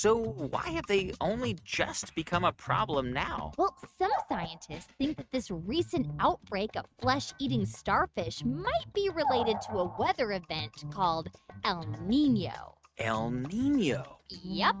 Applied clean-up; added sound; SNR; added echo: neural mask model RNNoise.